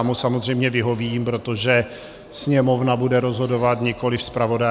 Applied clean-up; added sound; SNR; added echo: none; none; none; none.